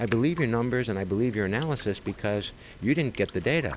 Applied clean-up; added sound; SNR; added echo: none; Raindrop; 19 dB; none.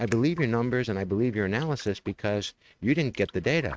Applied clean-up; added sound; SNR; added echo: neural mask model RNNoise.